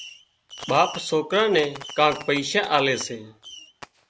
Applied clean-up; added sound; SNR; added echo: none; Fireworks; 16 dB; none.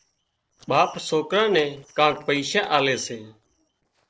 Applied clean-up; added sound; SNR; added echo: neural separator model SepFormer DNS4.